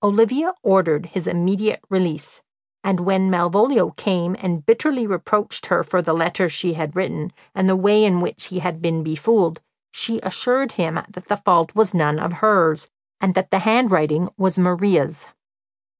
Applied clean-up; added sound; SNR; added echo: none; none; none; none.